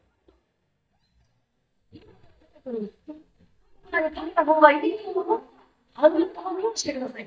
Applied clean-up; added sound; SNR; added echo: neural mask model DeepFilterNet 3.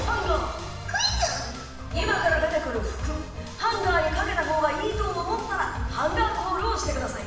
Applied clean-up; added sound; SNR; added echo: none; Gull, seagull / Fowl; 20 dB; reverberation time 1.0 s.